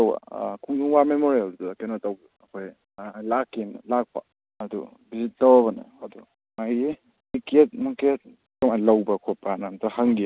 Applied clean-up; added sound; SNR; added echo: none; none; none; none.